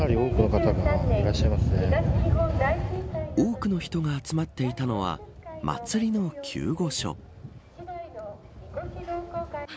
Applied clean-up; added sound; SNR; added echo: none; none; none; none.